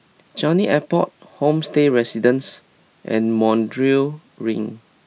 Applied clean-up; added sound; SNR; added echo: none; none; none; none.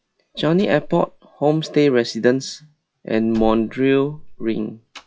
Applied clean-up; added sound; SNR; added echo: classical method log-MMSE.